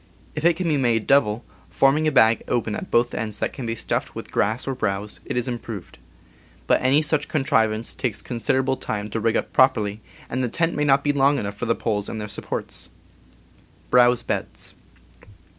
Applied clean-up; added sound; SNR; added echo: none; none; none; none.